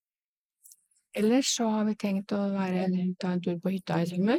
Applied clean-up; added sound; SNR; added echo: neural mask model Resemble Enhance denoiser.